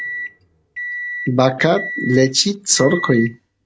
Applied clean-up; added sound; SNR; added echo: none; Microwave oven; 10 dB; none.